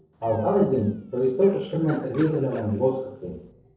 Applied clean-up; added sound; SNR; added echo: neural separator model SepFormer DNS4.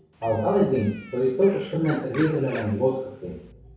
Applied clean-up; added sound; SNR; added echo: none; Bird; 18 dB; reverberation time 0.6 s.